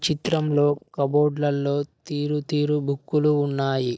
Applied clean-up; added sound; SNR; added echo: neural mask model DeepFilterNet 3.